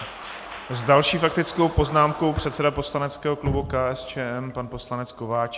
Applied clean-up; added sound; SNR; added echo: none; Drip; 15 dB; none.